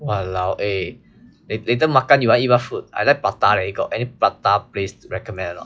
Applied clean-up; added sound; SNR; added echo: classical method log-MMSE.